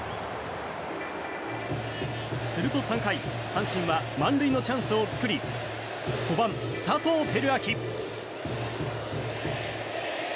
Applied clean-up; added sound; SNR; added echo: none; Ringtone / Keyboard (musical); 14 dB; none.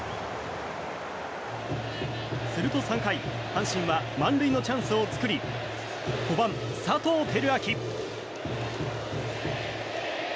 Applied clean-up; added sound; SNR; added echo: none; none; none; none.